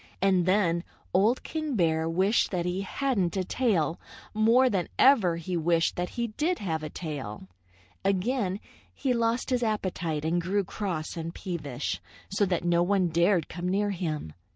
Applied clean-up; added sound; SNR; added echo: none; none; none; none.